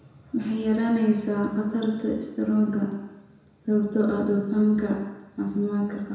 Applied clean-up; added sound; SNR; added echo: none; none; none; reverberation time 1.0 s.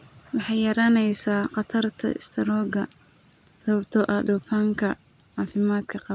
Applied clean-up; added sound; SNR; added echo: none; none; none; none.